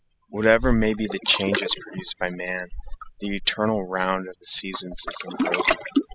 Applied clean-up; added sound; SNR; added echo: classical method spectral subtraction.